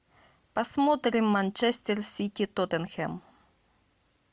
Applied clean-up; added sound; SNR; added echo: none; none; none; none.